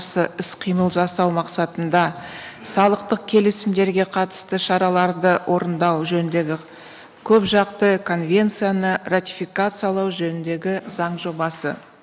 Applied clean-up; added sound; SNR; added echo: none; none; none; none.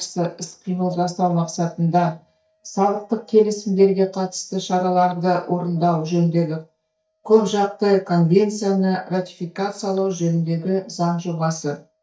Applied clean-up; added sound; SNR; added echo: neural mask model DeepFilterNet 3.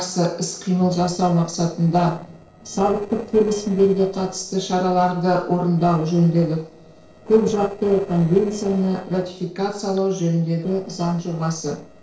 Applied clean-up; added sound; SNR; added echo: neural separator model SepFormer DNS4.